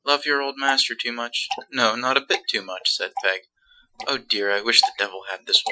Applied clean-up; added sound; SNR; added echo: classical method Wiener filter.